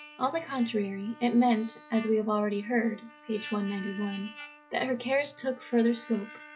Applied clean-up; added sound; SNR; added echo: classical method log-MMSE.